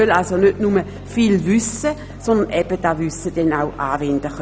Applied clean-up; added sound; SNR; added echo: none; Piano; 17 dB; none.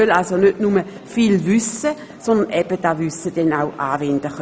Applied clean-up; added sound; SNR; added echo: none; none; none; none.